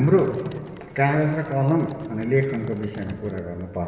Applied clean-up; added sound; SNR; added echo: none; Typing; 17 dB; reverberation time 2.1 s.